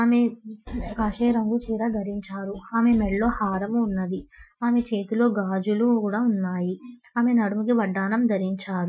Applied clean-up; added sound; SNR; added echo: classical method Wiener filter.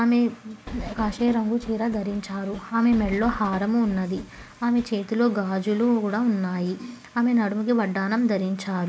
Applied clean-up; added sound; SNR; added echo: none; Train; 15 dB; none.